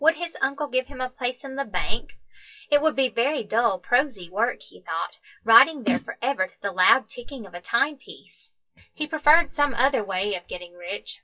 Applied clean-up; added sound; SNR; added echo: classical method WPE with log-MMSE.